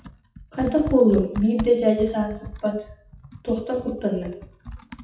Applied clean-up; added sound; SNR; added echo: classical method WPE with log-MMSE.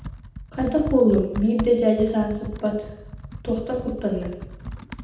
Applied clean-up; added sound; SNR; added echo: none; Computer keyboard; 12 dB; reverberation time 0.8 s.